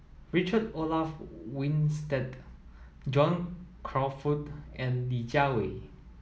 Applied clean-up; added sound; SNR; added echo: none; none; none; none.